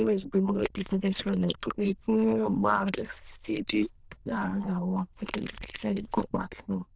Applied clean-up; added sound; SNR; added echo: neural diffusion model UNIVERSE++.